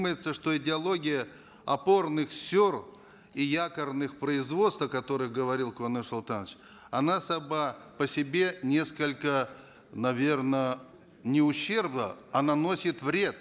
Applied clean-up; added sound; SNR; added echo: none; none; none; none.